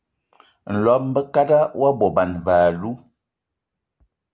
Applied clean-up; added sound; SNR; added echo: none; none; none; none.